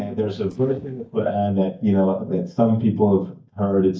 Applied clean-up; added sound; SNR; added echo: neural mask model DeepFilterNet 3.